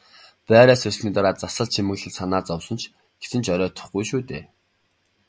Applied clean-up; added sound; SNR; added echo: none; none; none; none.